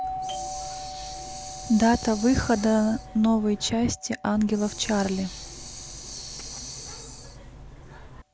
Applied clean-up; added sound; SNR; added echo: none; Hiss + Doorbell; 11 dB; none.